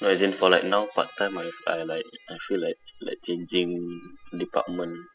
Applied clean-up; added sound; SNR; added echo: classical method spectral subtraction.